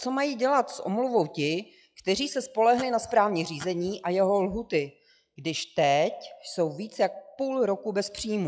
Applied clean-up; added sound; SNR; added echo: classical method log-MMSE.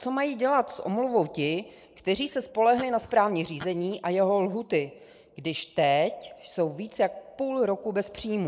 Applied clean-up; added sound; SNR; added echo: neural mask model Resemble Enhance denoiser.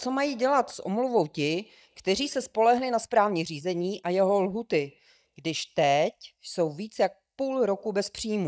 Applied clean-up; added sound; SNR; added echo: neural mask model DeepFilterNet 3.